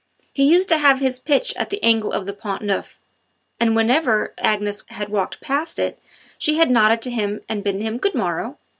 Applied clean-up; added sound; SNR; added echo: none; none; none; none.